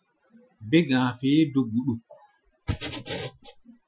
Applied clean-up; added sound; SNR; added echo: classical method Wiener filter.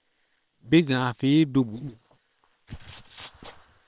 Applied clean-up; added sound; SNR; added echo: neural separator model SepFormer WHAM!.